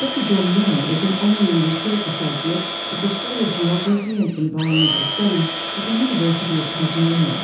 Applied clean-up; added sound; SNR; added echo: none; Domestic sounds, home sounds; 5 dB; reverberation time 0.6 s.